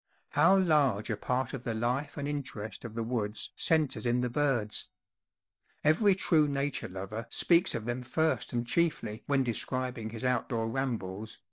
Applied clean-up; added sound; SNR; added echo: neural mask model DeepFilterNet 3.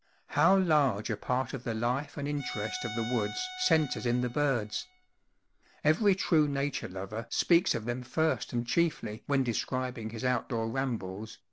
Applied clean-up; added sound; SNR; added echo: none; Bowed string instrument; 13 dB; none.